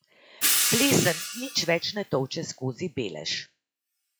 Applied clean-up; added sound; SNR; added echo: classical method log-MMSE.